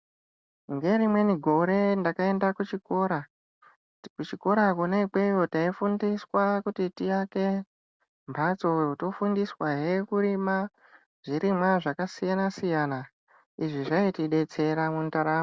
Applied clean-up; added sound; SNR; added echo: none; none; none; none.